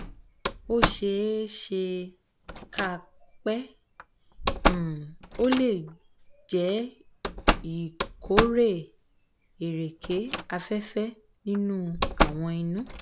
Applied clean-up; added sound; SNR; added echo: none; Slam; 2 dB; none.